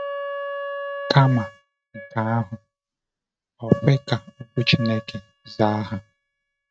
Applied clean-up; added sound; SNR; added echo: neural mask model RNNoise.